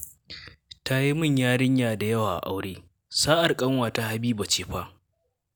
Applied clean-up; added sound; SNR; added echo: none; none; none; none.